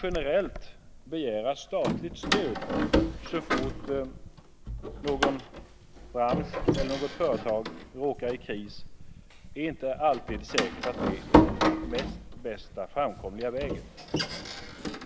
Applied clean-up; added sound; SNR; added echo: none; Door; -2 dB; none.